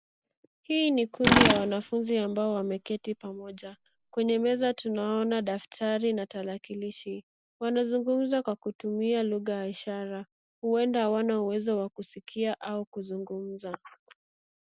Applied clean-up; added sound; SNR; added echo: none; Tools; 0 dB; none.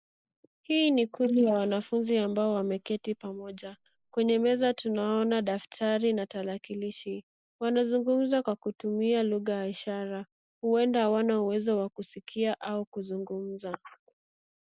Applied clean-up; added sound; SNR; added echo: neural mask model Resemble Enhance denoiser.